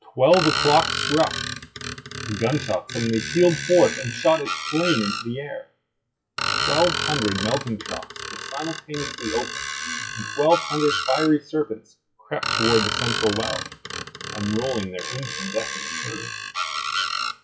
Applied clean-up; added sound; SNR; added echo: classical method WPE with log-MMSE.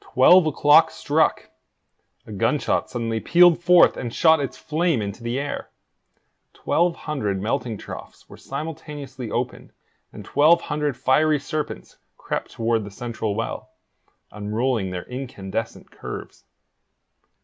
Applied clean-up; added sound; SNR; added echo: none; none; none; none.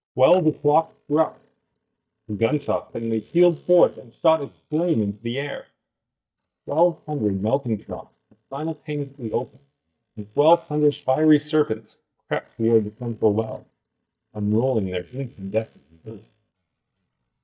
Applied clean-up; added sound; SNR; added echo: neural mask model DeepFilterNet 3.